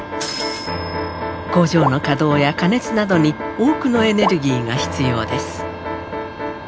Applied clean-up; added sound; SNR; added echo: none; none; none; none.